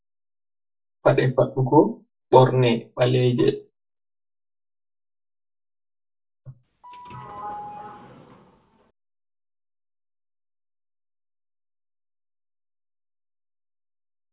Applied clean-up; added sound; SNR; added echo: none; Sliding door / Doorbell; 14 dB; reverberation time 0.2 s.